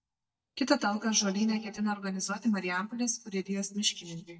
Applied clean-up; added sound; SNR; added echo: neural mask model DeepFilterNet 3.